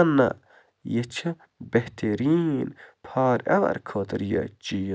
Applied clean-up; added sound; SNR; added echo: none; none; none; none.